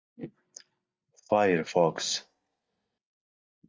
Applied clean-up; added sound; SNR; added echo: neural mask model DeepFilterNet 3.